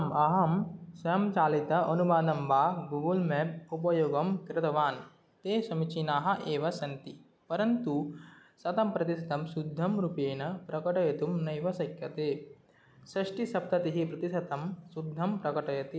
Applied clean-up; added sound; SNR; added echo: none; none; none; none.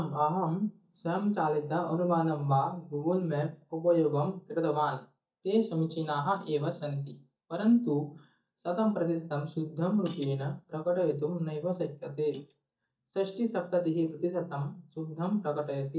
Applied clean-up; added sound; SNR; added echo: neural mask model DeepFilterNet 3.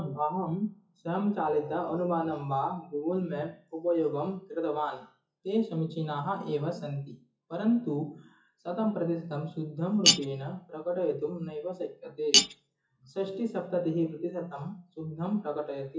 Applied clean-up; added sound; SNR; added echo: classical method WPE with log-MMSE.